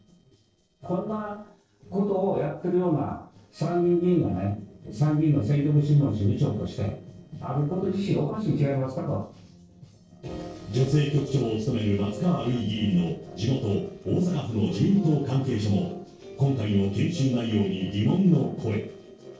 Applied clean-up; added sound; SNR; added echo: neural separator model SepFormer DNS4.